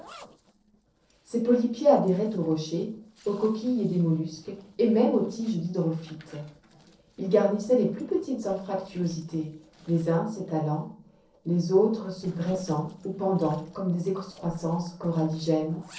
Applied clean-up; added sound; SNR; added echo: neural separator model SepFormer DNS4.